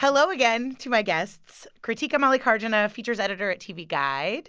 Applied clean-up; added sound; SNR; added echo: none; none; none; none.